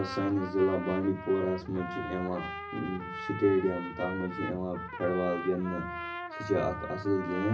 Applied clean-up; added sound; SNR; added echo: none; Trumpet; 8 dB; reverberation time 0.4 s.